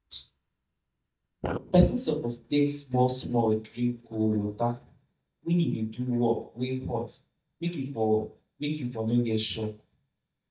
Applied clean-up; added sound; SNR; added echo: neural mask model DeepFilterNet 3.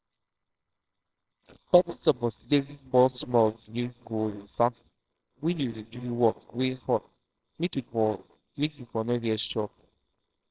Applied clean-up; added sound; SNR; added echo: neural separator model SepFormer WHAMR!.